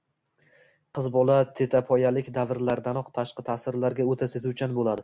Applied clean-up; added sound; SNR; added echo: none; none; none; none.